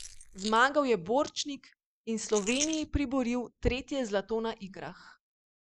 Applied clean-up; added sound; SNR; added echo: neural mask model Resemble Enhance denoiser.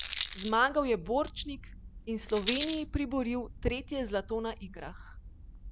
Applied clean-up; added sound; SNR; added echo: none; Rattle; 2 dB; none.